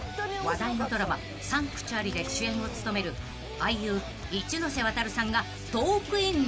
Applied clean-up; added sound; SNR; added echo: none; Crackle; 20 dB; none.